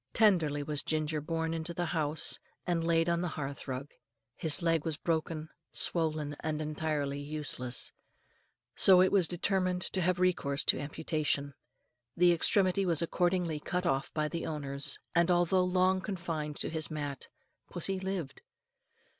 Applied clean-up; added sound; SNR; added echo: none; none; none; none.